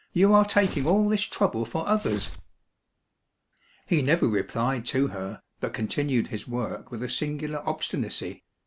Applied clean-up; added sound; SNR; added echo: none; Tearing; 13 dB; none.